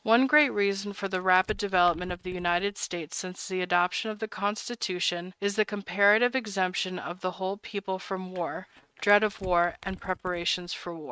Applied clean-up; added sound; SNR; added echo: neural mask model RNNoise.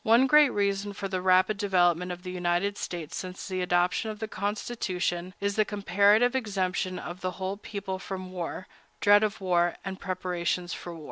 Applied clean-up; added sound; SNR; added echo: none; none; none; none.